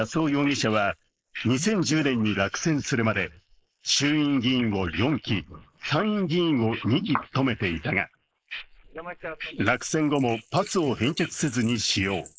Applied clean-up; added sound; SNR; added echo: neural mask model Resemble Enhance denoiser.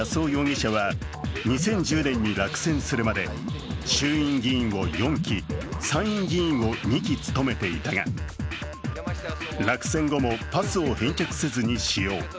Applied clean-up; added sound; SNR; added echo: none; none; none; none.